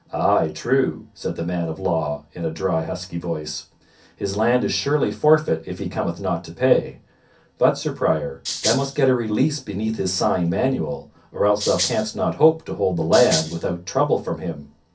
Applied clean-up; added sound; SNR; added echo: none; Rattle (instrument); 6 dB; reverberation time 0.3 s.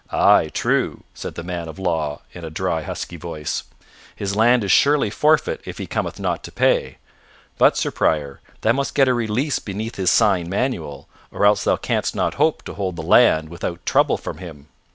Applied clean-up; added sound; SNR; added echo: none; none; none; none.